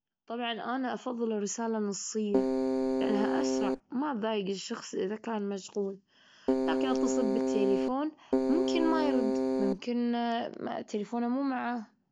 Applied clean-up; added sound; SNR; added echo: none; Keyboard (musical); -5 dB; none.